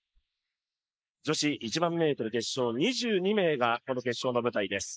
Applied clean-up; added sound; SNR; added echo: neural mask model Resemble Enhance denoiser.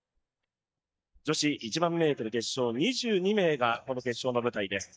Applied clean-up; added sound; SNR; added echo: neural mask model DeepFilterNet 3.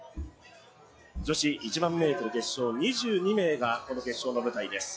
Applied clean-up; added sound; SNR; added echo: classical method log-MMSE.